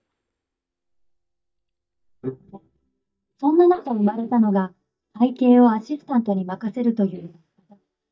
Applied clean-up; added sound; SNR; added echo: neural mask model DeepFilterNet 3.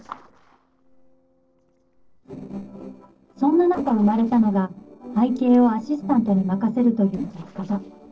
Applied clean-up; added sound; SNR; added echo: neural separator model SepFormer DNS4.